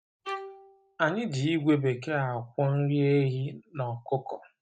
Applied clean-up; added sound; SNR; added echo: neural mask model RNNoise.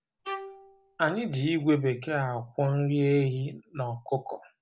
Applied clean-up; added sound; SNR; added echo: none; Bowed string instrument; 16 dB; none.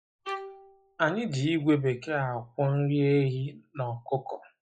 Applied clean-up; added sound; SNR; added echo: classical method log-MMSE.